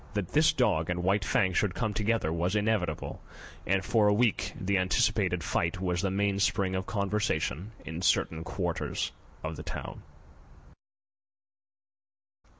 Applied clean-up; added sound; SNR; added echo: none; none; none; none.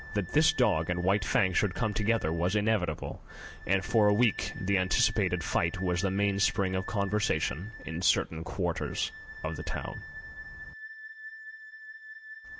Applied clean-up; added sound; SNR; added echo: none; Wind instrument, woodwind instrument; 15 dB; none.